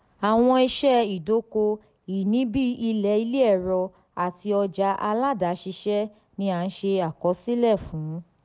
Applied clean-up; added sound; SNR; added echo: none; none; none; none.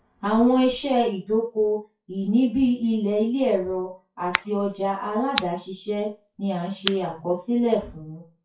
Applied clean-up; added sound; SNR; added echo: classical method WPE with log-MMSE.